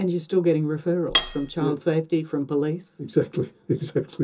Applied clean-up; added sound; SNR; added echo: none; Cutlery, silverware; -2 dB; reverberation time 0.2 s.